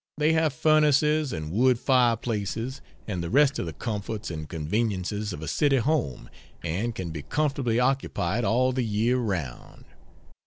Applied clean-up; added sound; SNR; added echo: none; Tick-tock; 16 dB; none.